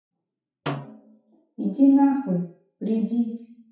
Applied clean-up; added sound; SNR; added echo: classical method WPE with log-MMSE.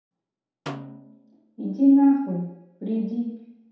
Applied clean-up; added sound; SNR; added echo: none; Snare drum; 19 dB; reverberation time 0.8 s.